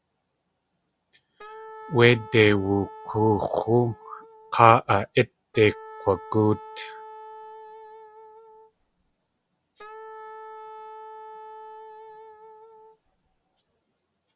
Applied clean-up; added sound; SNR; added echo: none; Wind instrument, woodwind instrument; 17 dB; none.